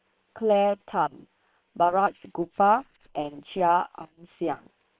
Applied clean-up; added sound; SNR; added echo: neural separator model SepFormer WHAM!.